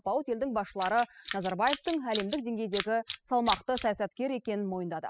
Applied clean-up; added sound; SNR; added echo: classical method spectral subtraction.